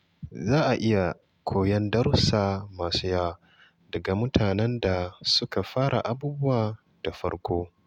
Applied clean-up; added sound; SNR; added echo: none; none; none; none.